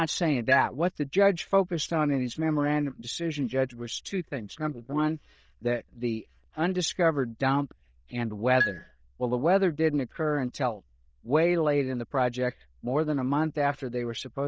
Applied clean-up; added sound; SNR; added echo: neural diffusion model UNIVERSE++.